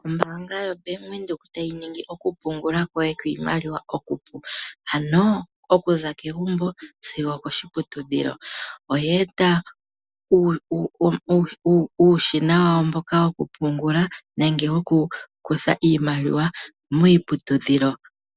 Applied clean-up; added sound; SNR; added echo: none; none; none; none.